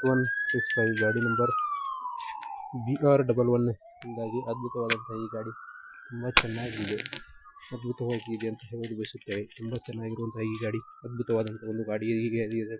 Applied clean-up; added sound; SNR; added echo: classical method Wiener filter.